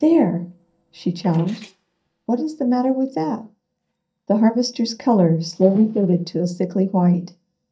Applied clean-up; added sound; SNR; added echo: neural mask model DeepFilterNet 3.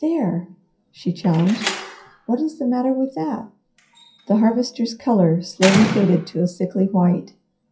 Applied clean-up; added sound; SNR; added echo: classical method WPE with log-MMSE.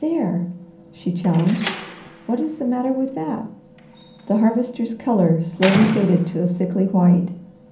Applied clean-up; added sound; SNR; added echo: none; Slam; 12 dB; reverberation time 0.6 s.